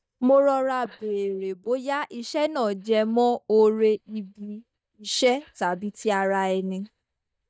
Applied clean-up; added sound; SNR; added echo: neural mask model DeepFilterNet 3.